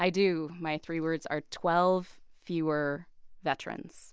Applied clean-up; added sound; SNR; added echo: none; none; none; none.